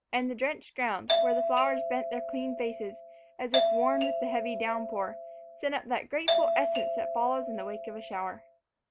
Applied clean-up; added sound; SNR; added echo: none; Doorbell; -2 dB; none.